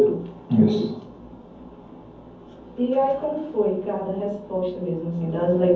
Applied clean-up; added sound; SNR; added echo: none; none; none; reverberation time 0.5 s.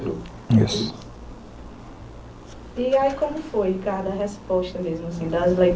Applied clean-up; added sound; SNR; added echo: none; none; none; none.